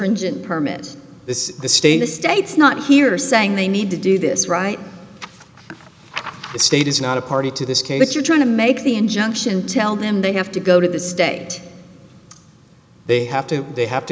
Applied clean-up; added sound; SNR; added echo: none; none; none; none.